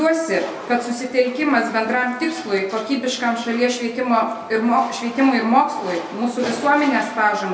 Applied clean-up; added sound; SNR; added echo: none; none; none; none.